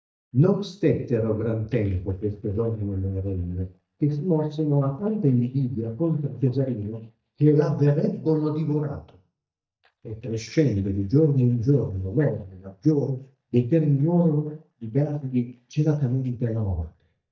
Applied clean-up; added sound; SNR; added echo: neural mask model DeepFilterNet 3.